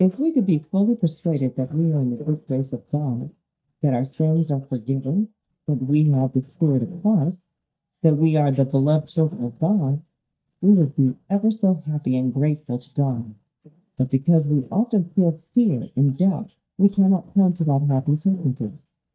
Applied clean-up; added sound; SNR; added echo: neural mask model DeepFilterNet 3.